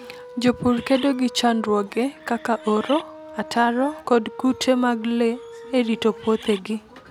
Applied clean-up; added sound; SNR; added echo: none; Brass instrument + Bird; 17 dB; none.